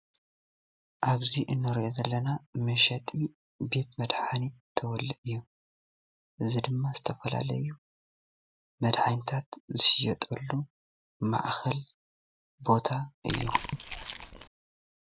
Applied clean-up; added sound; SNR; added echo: none; Chewing, mastication; 7 dB; none.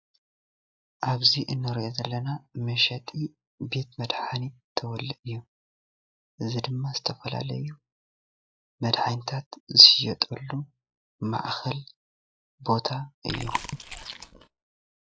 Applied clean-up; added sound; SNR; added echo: classical method log-MMSE.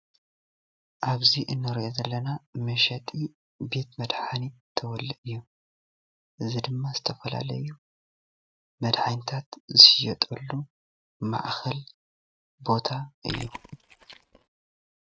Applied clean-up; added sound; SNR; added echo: neural mask model RNNoise.